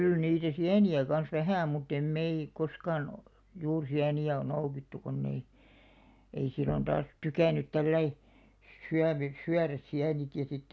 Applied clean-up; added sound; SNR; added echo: none; Knock / Wood; 18 dB; none.